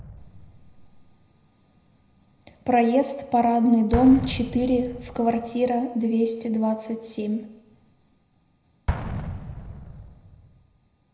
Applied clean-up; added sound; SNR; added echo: none; Explosion; 12 dB; reverberation time 0.7 s.